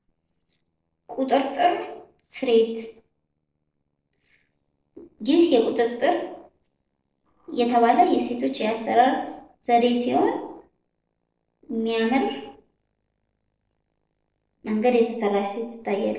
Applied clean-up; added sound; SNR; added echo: neural separator model SepFormer DNS4.